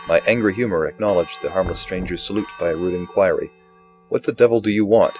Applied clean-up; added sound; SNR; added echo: none; Church bell + Knock; 19 dB; none.